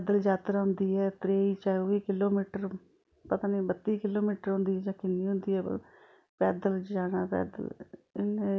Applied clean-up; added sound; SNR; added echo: none; none; none; none.